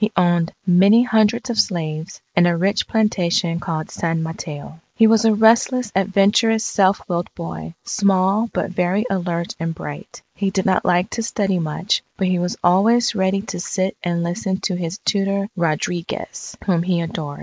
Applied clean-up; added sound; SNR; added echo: neural mask model Resemble Enhance denoiser.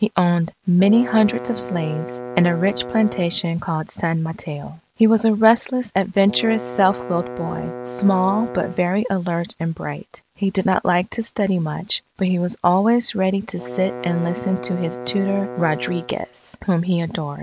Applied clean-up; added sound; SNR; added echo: none; Bowed string instrument; 12 dB; none.